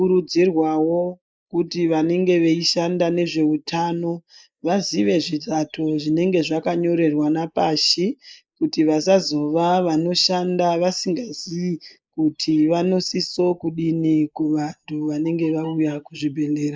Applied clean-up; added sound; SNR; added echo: neural mask model Resemble Enhance denoiser.